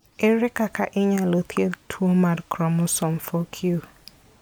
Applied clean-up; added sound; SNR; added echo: none; none; none; none.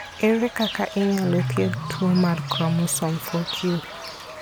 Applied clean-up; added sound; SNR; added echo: none; Bird / Fowl; 8 dB; none.